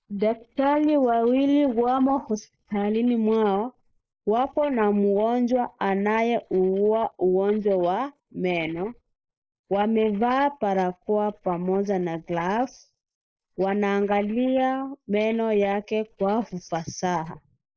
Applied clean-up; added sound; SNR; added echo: neural mask model Resemble Enhance denoiser.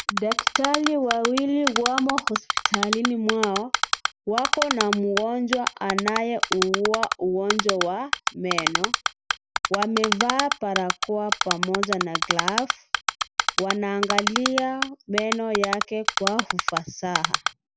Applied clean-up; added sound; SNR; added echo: none; Typing; 0 dB; none.